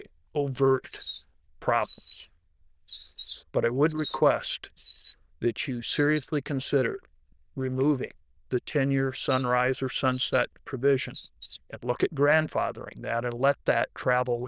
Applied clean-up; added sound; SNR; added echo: neural diffusion model UNIVERSE++.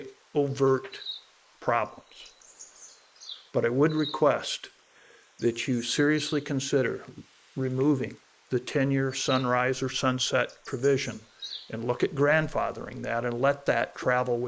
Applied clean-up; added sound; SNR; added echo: neural mask model Resemble Enhance denoiser.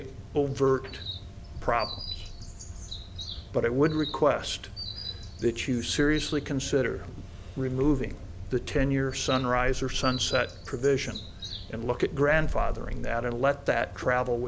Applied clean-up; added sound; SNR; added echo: none; Chirp, tweet; 15 dB; none.